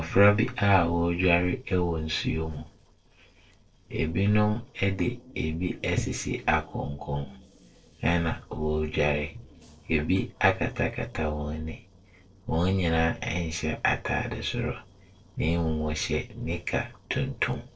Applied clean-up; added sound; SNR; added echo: neural separator model SepFormer DNS4.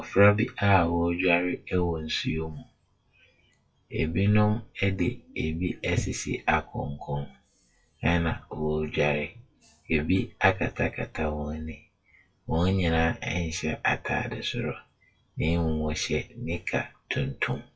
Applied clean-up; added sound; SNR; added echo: classical method WPE with log-MMSE.